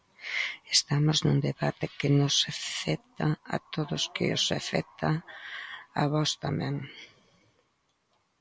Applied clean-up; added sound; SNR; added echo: none; none; none; none.